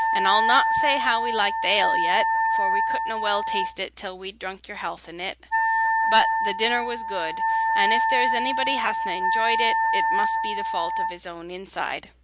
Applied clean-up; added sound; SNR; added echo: none; Wind instrument, woodwind instrument; -3 dB; none.